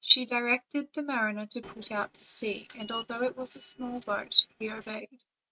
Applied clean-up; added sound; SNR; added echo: neural mask model RNNoise.